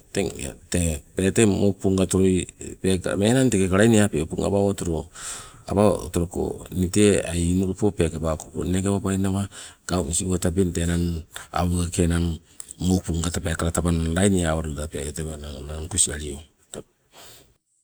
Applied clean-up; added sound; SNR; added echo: none; none; none; none.